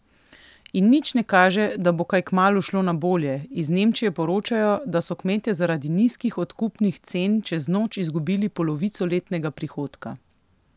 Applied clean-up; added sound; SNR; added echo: none; none; none; none.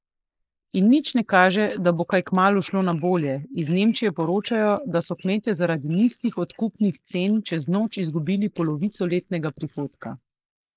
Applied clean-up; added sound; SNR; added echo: neural mask model Resemble Enhance denoiser.